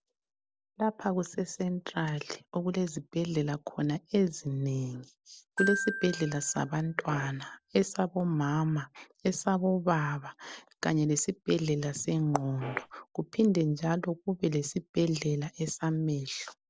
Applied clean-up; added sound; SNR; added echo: none; Fart + Glockenspiel; 8 dB; none.